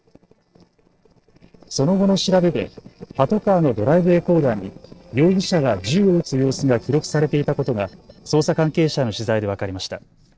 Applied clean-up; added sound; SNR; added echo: neural separator model SepFormer DNS4.